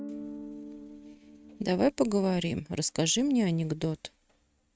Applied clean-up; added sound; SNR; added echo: neural mask model RNNoise.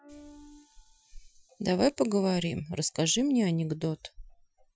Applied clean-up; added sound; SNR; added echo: classical method Wiener filter.